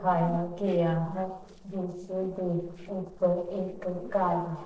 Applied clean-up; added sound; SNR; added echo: neural separator model SepFormer DNS4.